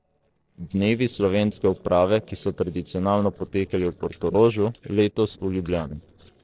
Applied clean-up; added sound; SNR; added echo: neural separator model SepFormer DNS4.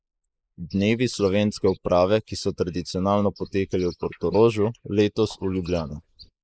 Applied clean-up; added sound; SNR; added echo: neural mask model Resemble Enhance denoiser.